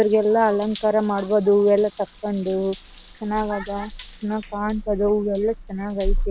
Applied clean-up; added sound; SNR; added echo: none; Drip / Trickle, dribble / Bathtub (filling or washing) / Water tap, faucet; 10 dB; none.